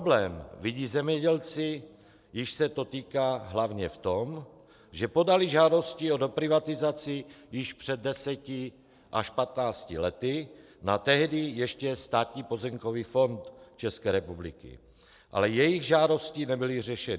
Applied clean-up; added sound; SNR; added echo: none; none; none; none.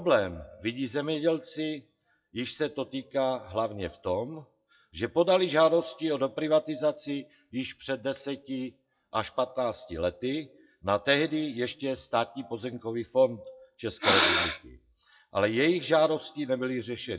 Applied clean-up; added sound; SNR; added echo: classical method WPE with log-MMSE.